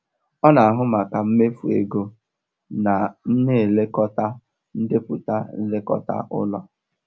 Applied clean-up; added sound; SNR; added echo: none; none; none; none.